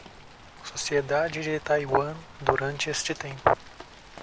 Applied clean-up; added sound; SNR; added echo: none; Rain; 18 dB; none.